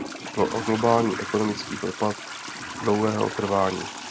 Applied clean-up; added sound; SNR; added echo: none; Trickle, dribble / Toilet flush; 9 dB; none.